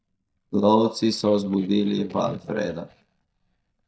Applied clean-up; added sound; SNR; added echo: neural mask model DeepFilterNet 3.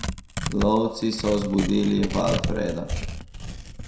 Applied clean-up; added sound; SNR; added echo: none; Tearing; 6 dB; reverberation time 0.6 s.